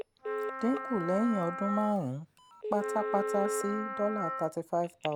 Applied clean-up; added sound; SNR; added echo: none; Wind instrument, woodwind instrument + Telephone; 4 dB; none.